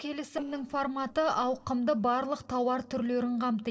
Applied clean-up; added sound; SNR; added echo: neural separator model SepFormer DNS4.